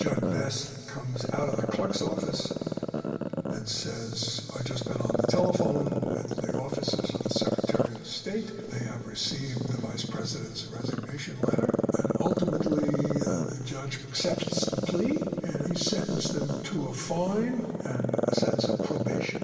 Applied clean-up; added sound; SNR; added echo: none; Growling; -1 dB; reverberation time 2.8 s.